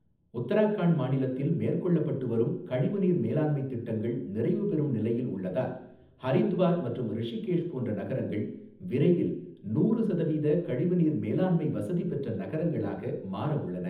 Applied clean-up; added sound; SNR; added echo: none; none; none; reverberation time 0.8 s.